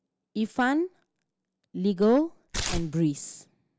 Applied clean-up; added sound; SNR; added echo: none; Tearing; 3 dB; none.